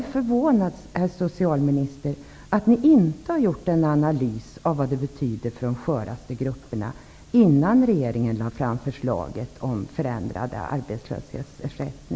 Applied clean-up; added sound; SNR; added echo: none; none; none; none.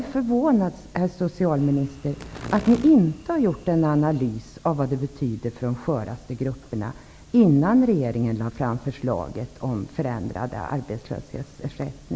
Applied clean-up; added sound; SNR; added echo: none; Insect; 17 dB; none.